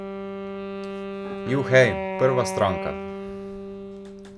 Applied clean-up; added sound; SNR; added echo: none; Wind instrument, woodwind instrument; 6 dB; none.